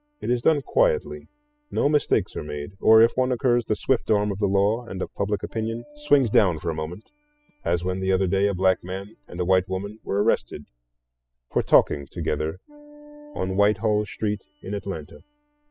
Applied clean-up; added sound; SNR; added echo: classical method spectral subtraction.